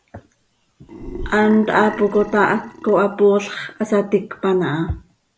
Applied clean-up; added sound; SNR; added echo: none; Burping, eructation; 13 dB; none.